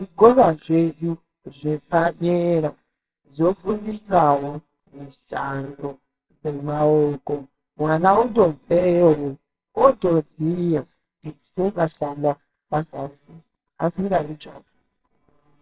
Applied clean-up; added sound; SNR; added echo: neural separator model SepFormer WHAMR!.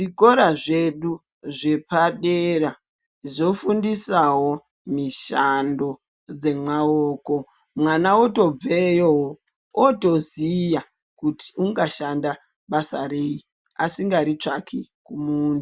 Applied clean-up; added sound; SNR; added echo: none; none; none; none.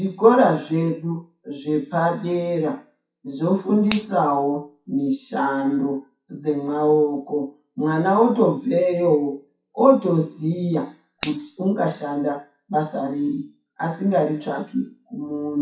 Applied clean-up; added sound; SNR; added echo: classical method WPE with log-MMSE.